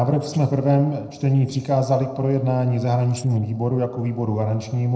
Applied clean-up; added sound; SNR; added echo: neural separator model SepFormer DNS4.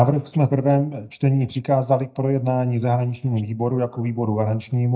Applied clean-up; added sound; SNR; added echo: neural mask model DeepFilterNet 3.